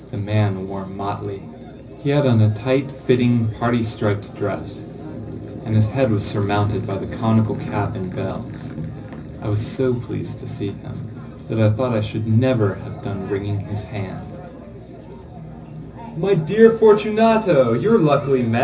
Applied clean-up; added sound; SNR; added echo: none; none; none; reverberation time 0.4 s.